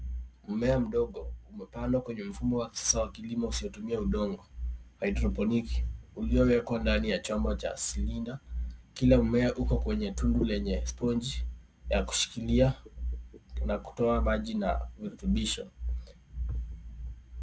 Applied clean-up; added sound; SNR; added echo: none; none; none; none.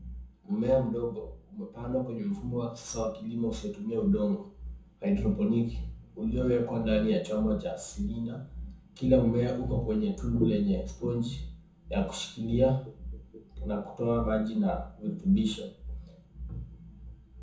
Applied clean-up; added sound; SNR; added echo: none; none; none; reverberation time 0.6 s.